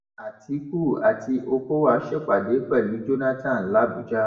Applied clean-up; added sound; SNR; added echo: none; none; none; reverberation time 0.8 s.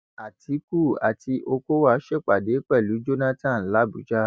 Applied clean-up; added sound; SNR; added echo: none; none; none; none.